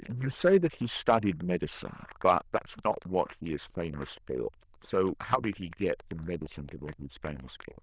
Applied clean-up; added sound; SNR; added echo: neural diffusion model UNIVERSE++.